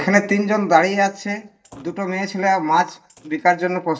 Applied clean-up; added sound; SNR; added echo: neural mask model DeepFilterNet 3.